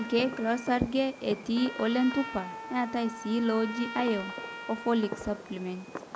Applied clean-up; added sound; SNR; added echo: none; Fireworks + Trumpet; 11 dB; none.